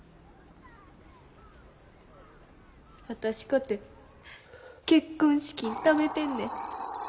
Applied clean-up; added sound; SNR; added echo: none; Hiss; 12 dB; none.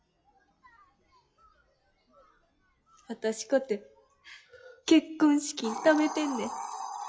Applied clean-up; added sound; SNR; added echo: classical method log-MMSE.